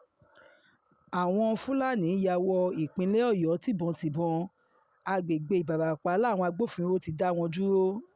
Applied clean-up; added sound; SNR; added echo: none; none; none; none.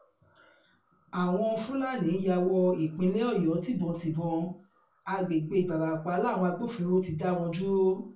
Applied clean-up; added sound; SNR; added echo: none; none; none; reverberation time 0.3 s.